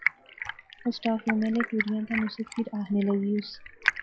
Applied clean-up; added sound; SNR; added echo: classical method log-MMSE.